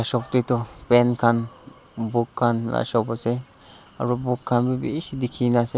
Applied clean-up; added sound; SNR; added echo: none; none; none; none.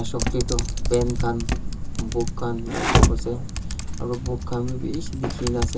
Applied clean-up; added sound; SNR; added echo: none; Typing; -4 dB; reverberation time 0.2 s.